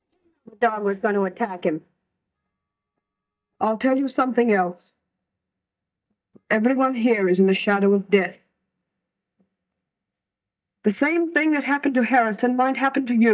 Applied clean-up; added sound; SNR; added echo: neural mask model DeepFilterNet 3.